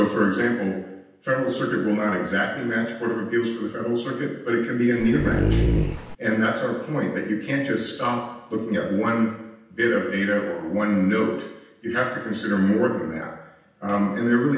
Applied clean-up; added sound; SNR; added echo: none; Dog; -2 dB; reverberation time 0.9 s.